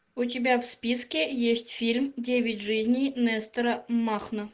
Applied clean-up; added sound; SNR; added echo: none; none; none; none.